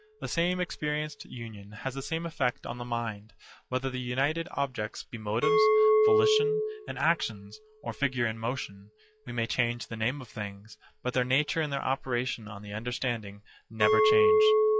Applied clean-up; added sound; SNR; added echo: classical method log-MMSE.